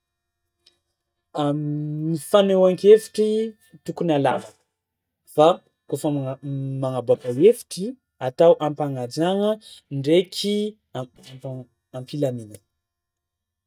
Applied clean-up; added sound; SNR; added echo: neural mask model DeepFilterNet 3.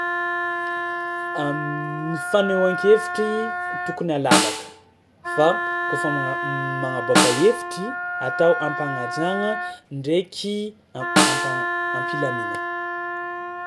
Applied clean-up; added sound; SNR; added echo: none; Wind instrument, woodwind instrument + Snare drum; 0 dB; none.